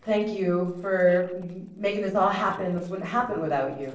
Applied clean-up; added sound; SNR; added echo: neural separator model SepFormer DNS4.